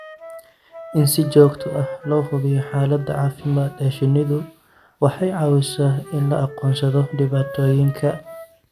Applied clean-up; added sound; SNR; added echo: none; Wind instrument, woodwind instrument; 16 dB; none.